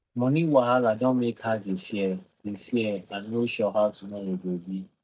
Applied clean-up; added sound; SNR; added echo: neural mask model DeepFilterNet 3.